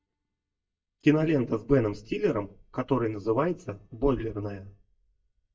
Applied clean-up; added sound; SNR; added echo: neural mask model DeepFilterNet 3.